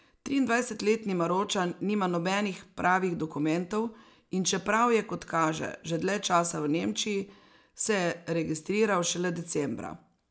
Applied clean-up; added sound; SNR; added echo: none; none; none; none.